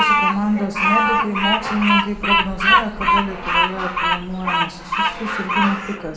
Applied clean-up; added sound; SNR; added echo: none; Bird vocalization, bird call, bird song; -5 dB; reverberation time 1.8 s.